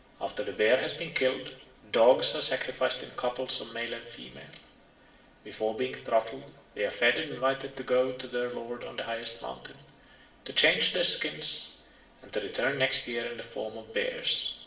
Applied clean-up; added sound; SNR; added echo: none; none; none; reverberation time 0.7 s.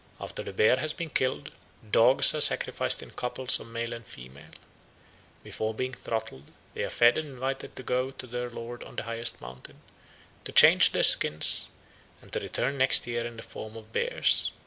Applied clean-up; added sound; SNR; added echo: none; none; none; none.